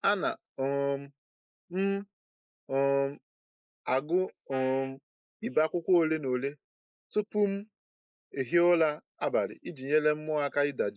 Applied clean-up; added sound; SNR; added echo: neural mask model Resemble Enhance denoiser.